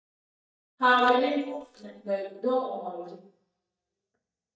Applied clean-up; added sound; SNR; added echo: neural mask model DeepFilterNet 3.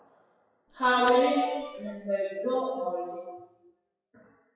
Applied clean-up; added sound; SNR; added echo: classical method WPE with log-MMSE.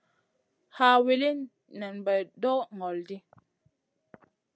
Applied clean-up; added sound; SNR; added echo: none; none; none; none.